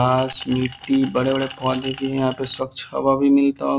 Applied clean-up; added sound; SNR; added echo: none; Glass; 16 dB; none.